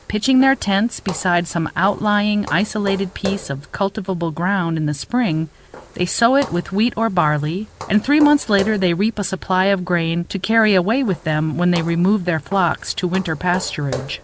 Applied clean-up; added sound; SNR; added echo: none; Walk, footsteps; 17 dB; none.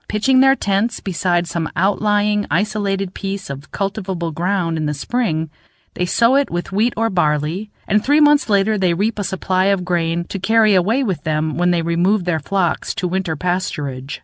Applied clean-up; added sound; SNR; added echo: none; none; none; none.